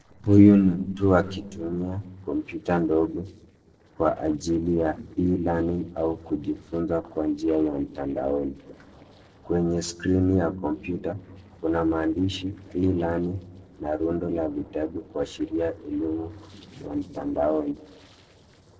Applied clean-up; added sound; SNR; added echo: neural separator model SepFormer DNS4.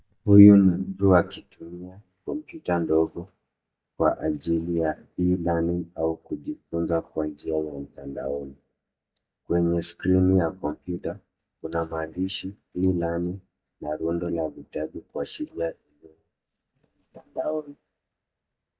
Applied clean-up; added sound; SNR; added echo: neural mask model DeepFilterNet 3.